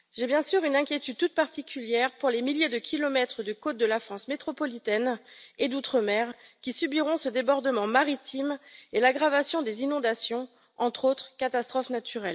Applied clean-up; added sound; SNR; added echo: none; none; none; none.